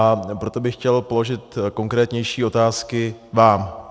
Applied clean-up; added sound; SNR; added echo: none; none; none; none.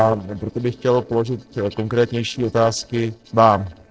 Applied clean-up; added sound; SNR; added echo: neural separator model SepFormer DNS4.